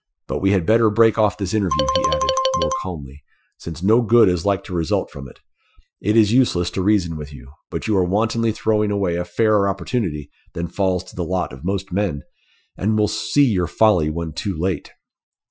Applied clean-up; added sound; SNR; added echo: classical method Wiener filter.